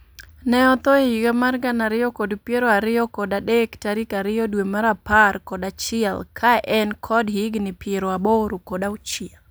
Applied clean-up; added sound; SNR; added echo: none; none; none; none.